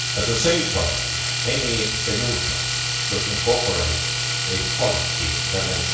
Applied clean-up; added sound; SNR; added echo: none; Domestic sounds, home sounds; -2 dB; reverberation time 0.6 s.